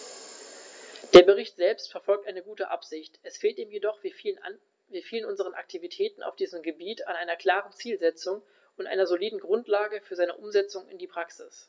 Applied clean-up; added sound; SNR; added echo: none; none; none; none.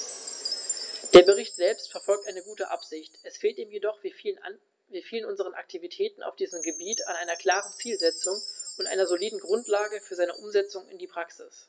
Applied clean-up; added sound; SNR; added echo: none; Chime; 11 dB; none.